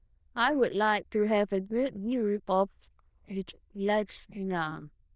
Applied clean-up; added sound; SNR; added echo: neural diffusion model UNIVERSE++.